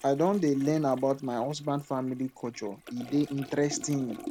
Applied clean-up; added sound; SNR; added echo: none; Toilet flush; 17 dB; none.